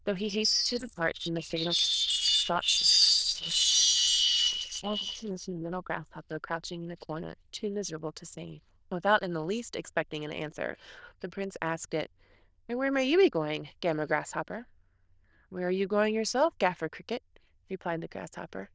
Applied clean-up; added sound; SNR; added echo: neural diffusion model UNIVERSE++.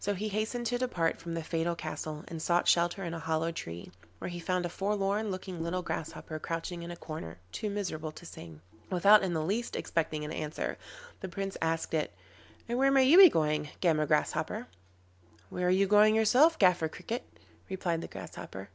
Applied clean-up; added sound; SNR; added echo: none; none; none; none.